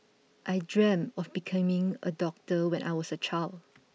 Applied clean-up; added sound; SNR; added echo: none; none; none; none.